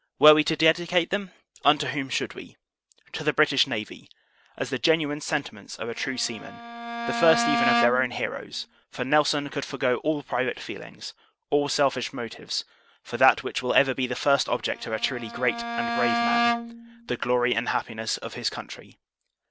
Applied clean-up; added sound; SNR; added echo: none; Bowed string instrument; 3 dB; none.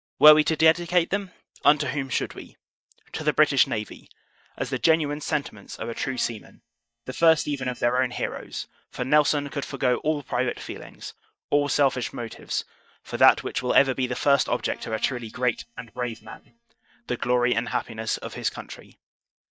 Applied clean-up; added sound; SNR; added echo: neural mask model DeepFilterNet 3.